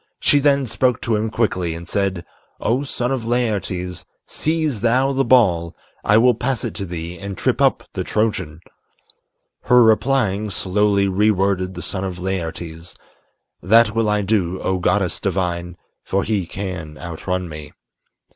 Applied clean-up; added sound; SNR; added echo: none; none; none; none.